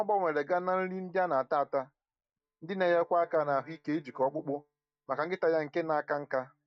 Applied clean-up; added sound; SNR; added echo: neural mask model DeepFilterNet 3.